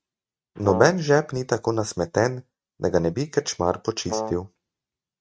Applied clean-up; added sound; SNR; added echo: neural mask model RNNoise.